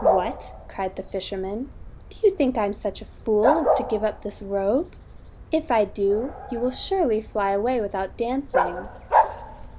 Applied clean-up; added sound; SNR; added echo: none; Bark; 3 dB; none.